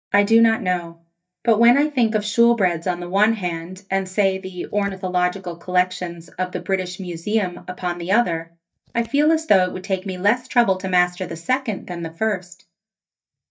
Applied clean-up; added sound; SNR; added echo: neural mask model DeepFilterNet 3.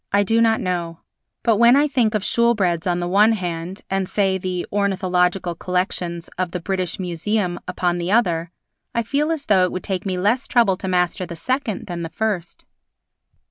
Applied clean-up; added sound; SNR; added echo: none; none; none; none.